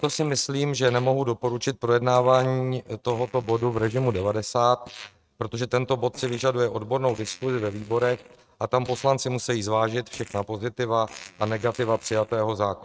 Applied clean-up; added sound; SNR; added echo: neural mask model RNNoise.